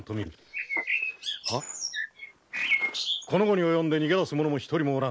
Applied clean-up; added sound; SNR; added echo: neural mask model Resemble Enhance denoiser.